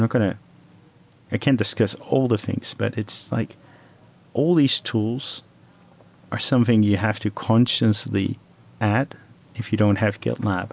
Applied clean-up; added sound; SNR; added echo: none; none; none; none.